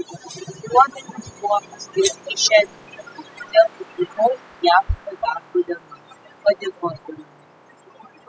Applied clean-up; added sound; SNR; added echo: classical method spectral subtraction.